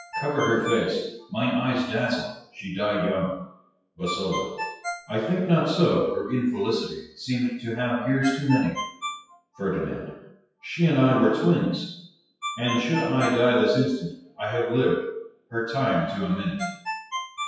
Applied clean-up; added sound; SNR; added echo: classical method WPE with log-MMSE.